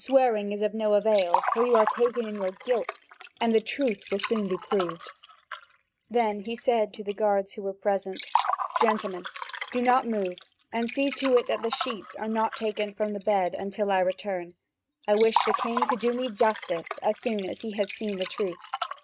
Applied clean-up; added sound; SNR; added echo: neural mask model RNNoise.